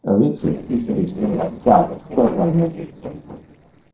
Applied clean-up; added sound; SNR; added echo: neural separator model SepFormer DNS4.